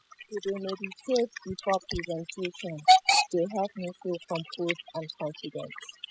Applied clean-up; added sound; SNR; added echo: classical method spectral subtraction.